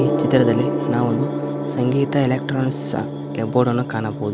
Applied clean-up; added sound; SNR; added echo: none; Gong; 3 dB; none.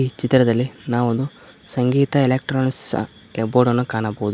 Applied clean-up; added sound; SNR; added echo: none; none; none; none.